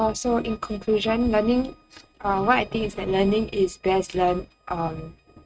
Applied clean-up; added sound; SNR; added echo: neural mask model RNNoise.